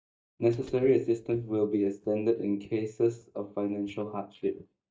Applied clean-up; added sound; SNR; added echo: neural mask model DeepFilterNet 3.